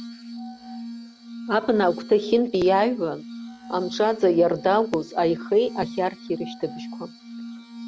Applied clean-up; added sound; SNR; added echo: none; Glass; 13 dB; none.